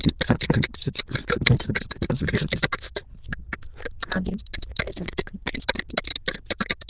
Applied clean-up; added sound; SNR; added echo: neural diffusion model UNIVERSE++.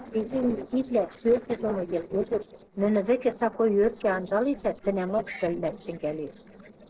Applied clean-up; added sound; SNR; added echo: neural separator model SepFormer DNS4.